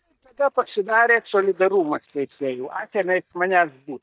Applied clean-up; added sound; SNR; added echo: neural mask model DeepFilterNet 3.